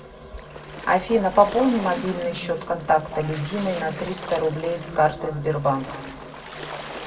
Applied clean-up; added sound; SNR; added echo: none; Splash, splatter; 15 dB; reverberation time 1.7 s.